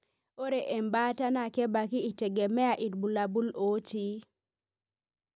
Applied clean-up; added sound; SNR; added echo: none; none; none; none.